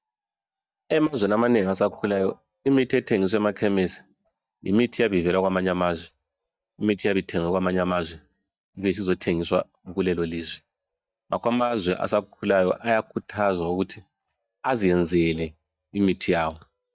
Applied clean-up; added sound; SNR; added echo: neural mask model DeepFilterNet 3.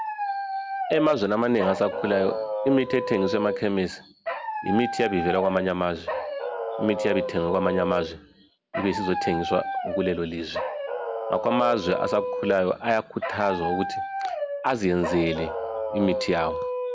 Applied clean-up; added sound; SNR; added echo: none; Dog; 4 dB; none.